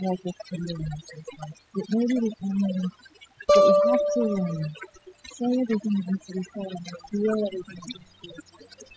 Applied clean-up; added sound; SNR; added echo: classical method spectral subtraction.